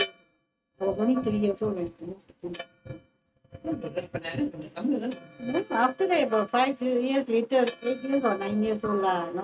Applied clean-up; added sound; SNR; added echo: neural mask model RNNoise.